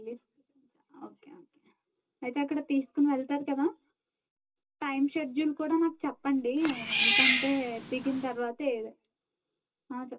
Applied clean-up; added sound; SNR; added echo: none; Cat; -2 dB; reverberation time 0.2 s.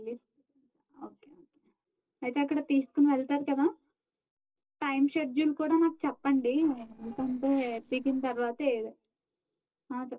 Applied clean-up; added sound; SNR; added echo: neural separator model SepFormer DNS4.